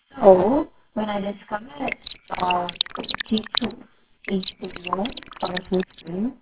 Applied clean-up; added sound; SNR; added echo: neural separator model SepFormer WHAMR!.